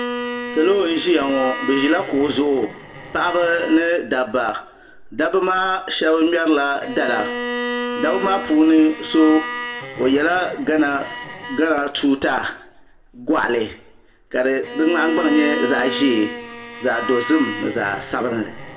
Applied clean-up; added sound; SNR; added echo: none; Bowed string instrument; 10 dB; reverberation time 0.6 s.